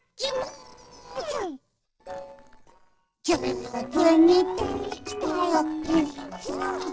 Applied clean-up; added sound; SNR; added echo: neural separator model SepFormer DNS4.